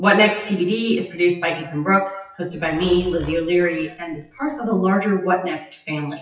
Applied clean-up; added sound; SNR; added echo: classical method WPE with log-MMSE.